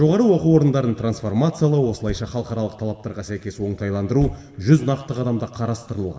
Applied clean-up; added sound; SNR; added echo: none; Thump, thud; 19 dB; reverberation time 1.4 s.